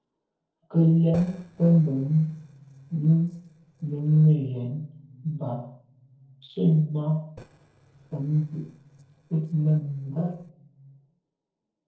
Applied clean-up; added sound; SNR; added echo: neural separator model SepFormer DNS4.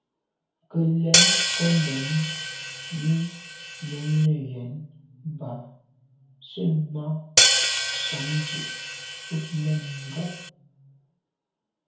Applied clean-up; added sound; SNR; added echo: none; Hi-hat; -4 dB; reverberation time 0.6 s.